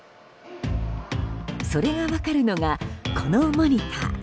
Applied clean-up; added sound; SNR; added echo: none; none; none; none.